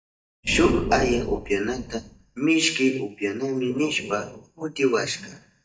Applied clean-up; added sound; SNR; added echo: neural mask model DeepFilterNet 3.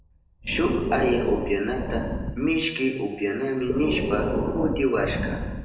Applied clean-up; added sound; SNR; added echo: none; Breathing; 3 dB; reverberation time 0.9 s.